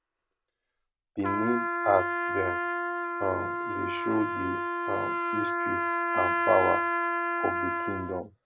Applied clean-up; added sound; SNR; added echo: none; Trumpet; -2 dB; none.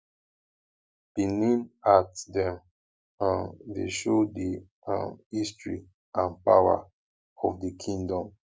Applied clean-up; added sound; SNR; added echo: none; none; none; none.